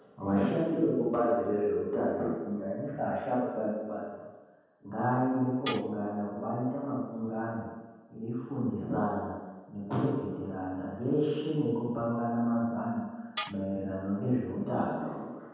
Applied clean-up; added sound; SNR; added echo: none; Tools; 10 dB; reverberation time 1.2 s.